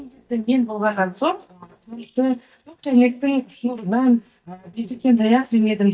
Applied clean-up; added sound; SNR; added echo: neural mask model DeepFilterNet 3.